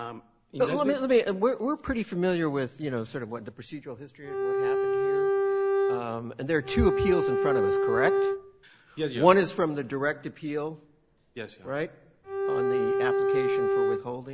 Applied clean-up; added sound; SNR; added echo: none; Bowed string instrument; -3 dB; none.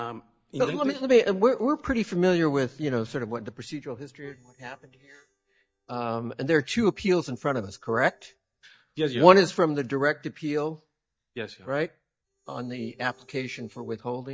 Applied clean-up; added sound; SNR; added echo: neural mask model DeepFilterNet 3.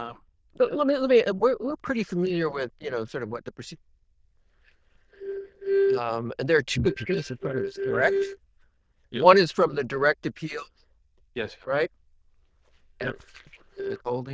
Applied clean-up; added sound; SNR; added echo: neural diffusion model UNIVERSE++.